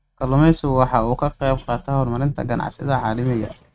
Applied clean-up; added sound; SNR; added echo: neural mask model RNNoise.